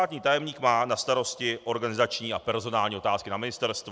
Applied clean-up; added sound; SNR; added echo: none; none; none; none.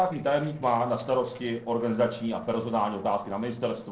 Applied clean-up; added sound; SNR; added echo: neural separator model SepFormer DNS4.